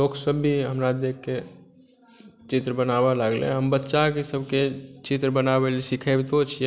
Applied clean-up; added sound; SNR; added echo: none; none; none; none.